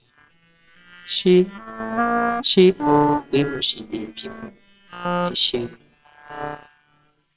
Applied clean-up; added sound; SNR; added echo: neural separator model SepFormer WHAMR!.